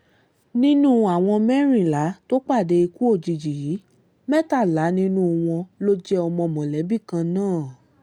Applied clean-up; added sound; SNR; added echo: none; none; none; none.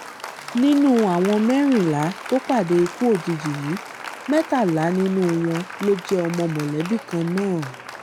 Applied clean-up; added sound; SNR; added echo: none; Applause; 14 dB; none.